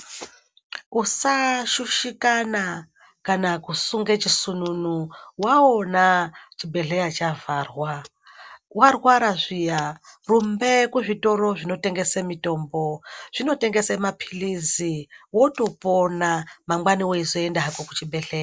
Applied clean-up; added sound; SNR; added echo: none; none; none; none.